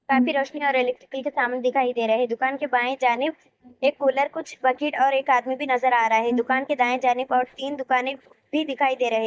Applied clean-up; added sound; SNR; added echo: neural mask model DeepFilterNet 3.